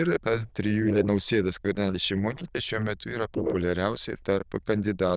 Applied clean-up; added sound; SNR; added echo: neural diffusion model UNIVERSE++.